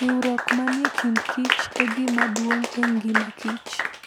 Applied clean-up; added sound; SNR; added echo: none; Applause / Clapping; 1 dB; none.